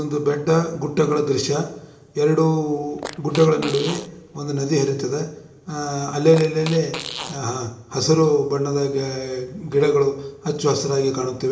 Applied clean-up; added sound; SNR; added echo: none; Fart; 13 dB; reverberation time 0.8 s.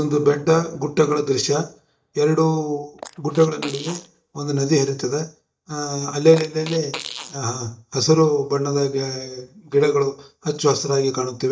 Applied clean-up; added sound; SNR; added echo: neural mask model DeepFilterNet 3.